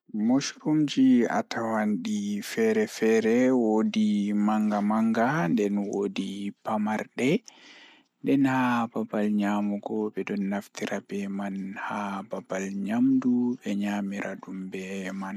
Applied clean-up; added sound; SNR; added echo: none; none; none; none.